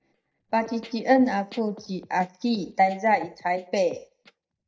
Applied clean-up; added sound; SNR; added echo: neural mask model DeepFilterNet 3.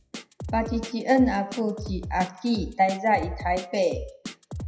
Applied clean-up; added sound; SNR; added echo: classical method WPE with log-MMSE.